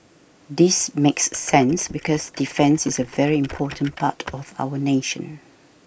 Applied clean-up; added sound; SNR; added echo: neural mask model Resemble Enhance denoiser.